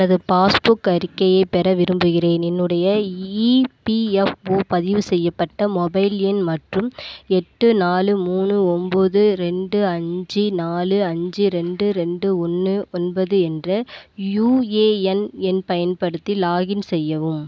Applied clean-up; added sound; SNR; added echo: none; none; none; none.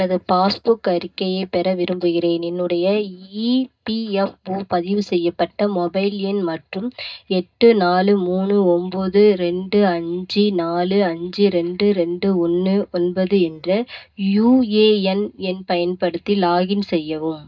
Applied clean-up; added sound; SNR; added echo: neural mask model DeepFilterNet 3.